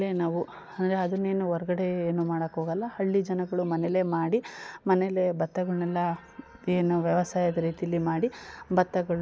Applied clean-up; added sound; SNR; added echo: none; none; none; none.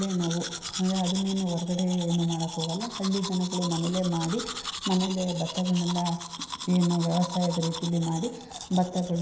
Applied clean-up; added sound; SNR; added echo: none; Domestic sounds, home sounds; 9 dB; reverberation time 0.9 s.